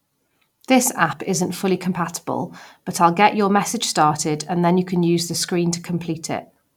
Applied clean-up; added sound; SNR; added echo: none; none; none; none.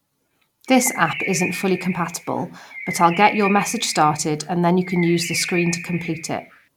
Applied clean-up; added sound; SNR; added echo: none; Bird; 10 dB; none.